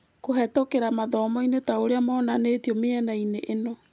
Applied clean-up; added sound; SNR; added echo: none; none; none; none.